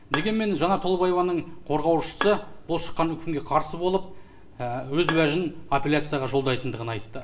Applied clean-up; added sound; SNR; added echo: none; Bowed string instrument; 12 dB; reverberation time 0.7 s.